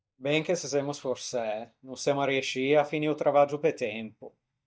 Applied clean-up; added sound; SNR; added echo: neural mask model DeepFilterNet 3.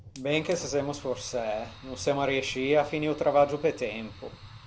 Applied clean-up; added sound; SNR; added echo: none; Fire; 18 dB; none.